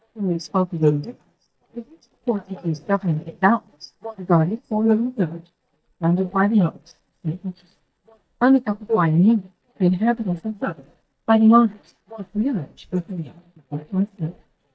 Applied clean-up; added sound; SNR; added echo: neural mask model DeepFilterNet 3.